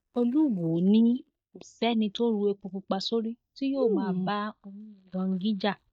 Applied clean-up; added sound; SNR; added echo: neural mask model DeepFilterNet 3.